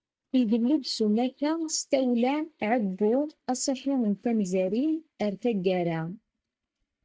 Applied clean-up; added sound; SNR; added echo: neural mask model DeepFilterNet 3.